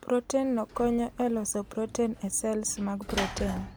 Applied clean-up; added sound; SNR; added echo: none; Sliding door / Slam; 11 dB; none.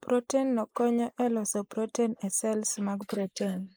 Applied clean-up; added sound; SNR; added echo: neural mask model Resemble Enhance denoiser.